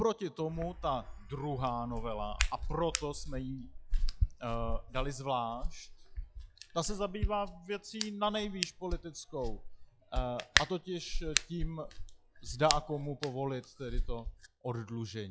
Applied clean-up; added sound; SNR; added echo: classical method log-MMSE.